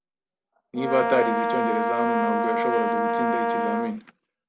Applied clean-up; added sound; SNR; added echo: none; Brass instrument; -3 dB; none.